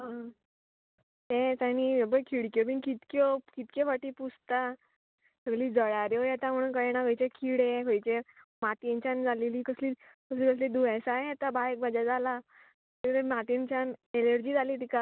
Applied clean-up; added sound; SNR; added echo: none; none; none; none.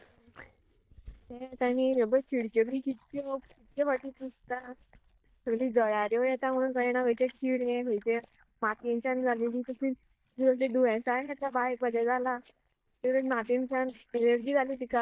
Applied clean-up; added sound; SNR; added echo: neural mask model DeepFilterNet 3.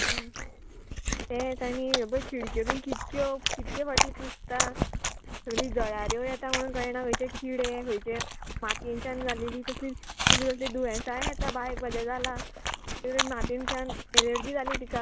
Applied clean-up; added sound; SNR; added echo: none; Chewing, mastication; -1 dB; none.